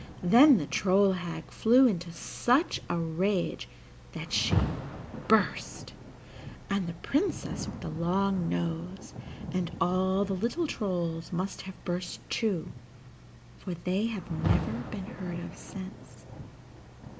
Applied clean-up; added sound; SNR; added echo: none; Rain; 10 dB; none.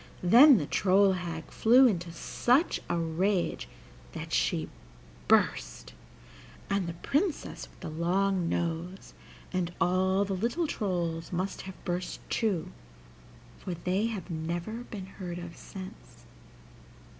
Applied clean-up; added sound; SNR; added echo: none; none; none; none.